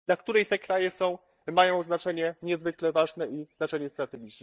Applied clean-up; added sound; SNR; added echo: neural mask model DeepFilterNet 3.